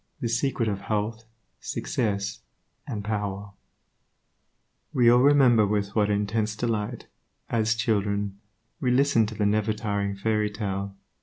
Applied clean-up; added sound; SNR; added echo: none; none; none; none.